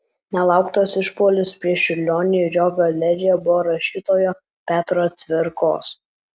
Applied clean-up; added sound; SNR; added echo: none; none; none; none.